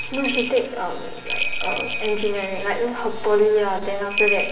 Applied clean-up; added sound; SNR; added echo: none; Bell; 7 dB; reverberation time 0.8 s.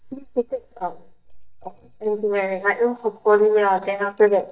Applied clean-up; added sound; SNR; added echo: neural mask model DeepFilterNet 3.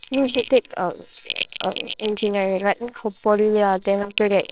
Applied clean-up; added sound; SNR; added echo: neural separator model SepFormer WHAMR!.